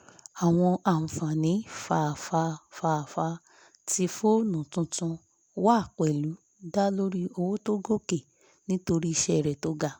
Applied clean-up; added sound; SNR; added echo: none; none; none; none.